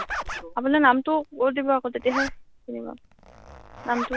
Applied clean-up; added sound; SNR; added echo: none; Zipper (clothing); 10 dB; none.